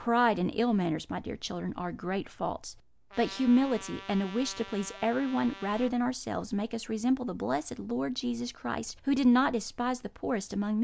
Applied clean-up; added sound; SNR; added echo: none; Trumpet; 17 dB; none.